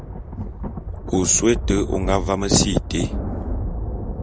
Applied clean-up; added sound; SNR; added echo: none; Thunder; 4 dB; none.